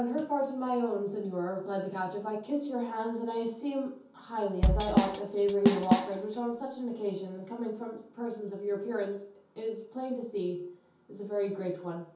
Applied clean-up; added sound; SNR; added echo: none; Drum / Drum kit; -5 dB; reverberation time 0.6 s.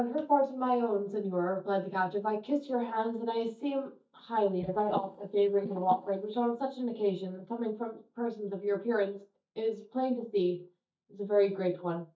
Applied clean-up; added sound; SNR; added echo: neural mask model DeepFilterNet 3.